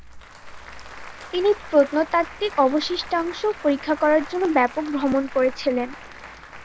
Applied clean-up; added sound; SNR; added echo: none; Applause / Crowd; 16 dB; none.